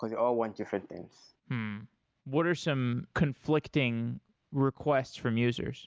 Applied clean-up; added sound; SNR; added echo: none; none; none; none.